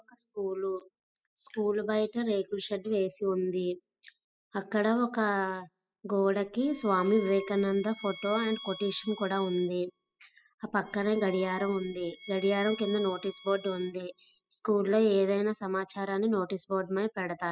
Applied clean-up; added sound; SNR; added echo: classical method spectral subtraction.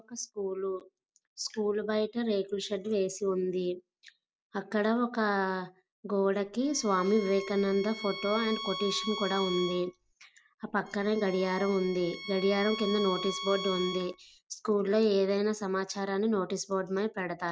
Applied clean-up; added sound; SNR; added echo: none; Bowed string instrument; 10 dB; none.